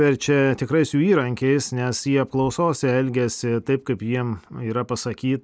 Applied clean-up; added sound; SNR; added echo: none; none; none; none.